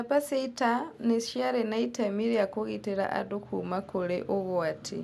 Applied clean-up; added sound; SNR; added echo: none; none; none; none.